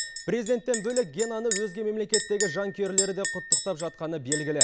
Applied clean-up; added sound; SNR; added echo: none; Chink, clink; -1 dB; none.